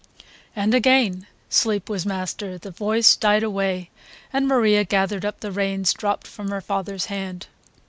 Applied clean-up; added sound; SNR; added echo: none; none; none; none.